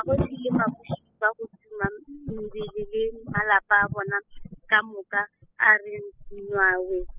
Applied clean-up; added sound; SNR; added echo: classical method spectral subtraction.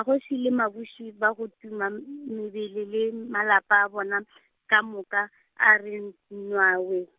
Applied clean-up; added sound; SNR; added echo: none; none; none; none.